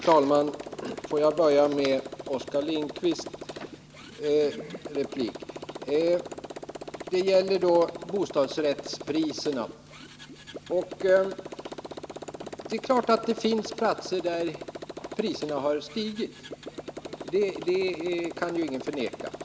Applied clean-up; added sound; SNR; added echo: none; Motorcycle; 12 dB; none.